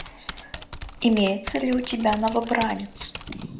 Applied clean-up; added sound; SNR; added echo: none; Typing; 12 dB; reverberation time 0.5 s.